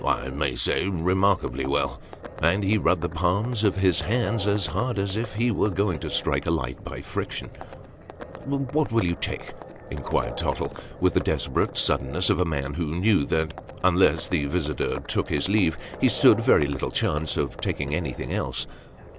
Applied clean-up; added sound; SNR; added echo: none; Livestock, farm animals, working animals; 15 dB; none.